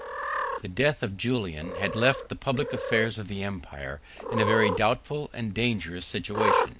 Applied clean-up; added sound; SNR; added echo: none; Cat; 4 dB; none.